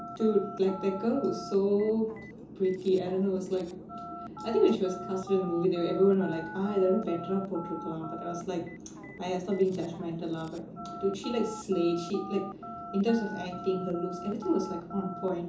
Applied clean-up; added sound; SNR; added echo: none; Telephone; 14 dB; reverberation time 0.6 s.